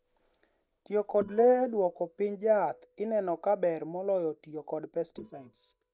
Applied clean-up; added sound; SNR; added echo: neural mask model DeepFilterNet 3.